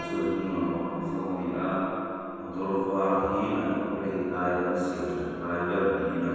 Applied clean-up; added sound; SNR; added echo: none; Piano; 11 dB; reverberation time 2.1 s.